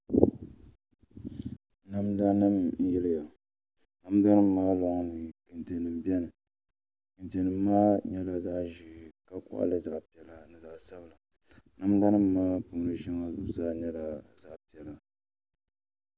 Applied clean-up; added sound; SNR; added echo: none; none; none; none.